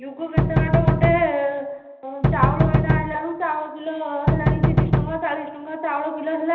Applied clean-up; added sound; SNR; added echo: none; Knock; -5 dB; reverberation time 1.4 s.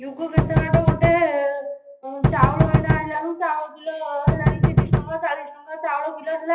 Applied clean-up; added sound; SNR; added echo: classical method WPE with log-MMSE.